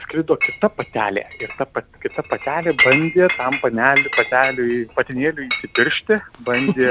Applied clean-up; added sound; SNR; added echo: none; Chink, clink; 6 dB; none.